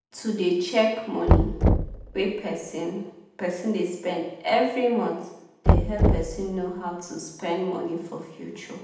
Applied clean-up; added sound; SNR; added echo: none; Knock; -2 dB; reverberation time 0.8 s.